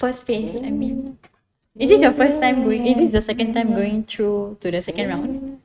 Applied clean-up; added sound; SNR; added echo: neural mask model RNNoise.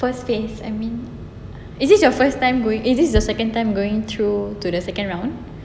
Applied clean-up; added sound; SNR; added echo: none; none; none; none.